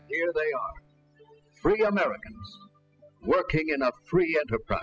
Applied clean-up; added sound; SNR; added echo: classical method spectral subtraction.